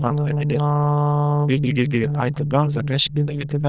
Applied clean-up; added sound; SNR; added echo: neural diffusion model UNIVERSE++.